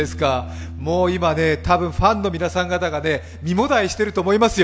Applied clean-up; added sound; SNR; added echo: none; Piano; 14 dB; none.